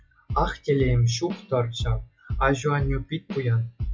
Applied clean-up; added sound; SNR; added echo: classical method log-MMSE.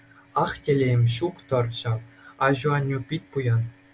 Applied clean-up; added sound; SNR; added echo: none; none; none; none.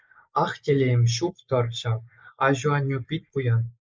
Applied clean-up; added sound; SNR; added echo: neural mask model Resemble Enhance denoiser.